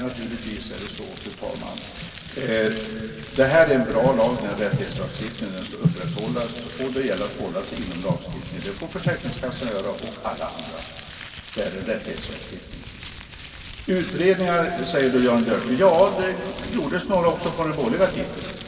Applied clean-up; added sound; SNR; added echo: none; Crumpling, crinkling; 15 dB; reverberation time 2.2 s.